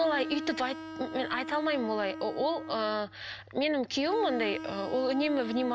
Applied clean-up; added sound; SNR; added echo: none; Bowed string instrument; 10 dB; none.